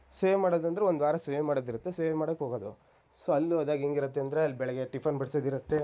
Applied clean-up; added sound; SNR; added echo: none; none; none; none.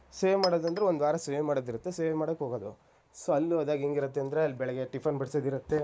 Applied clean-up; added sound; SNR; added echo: none; Chink, clink; 20 dB; none.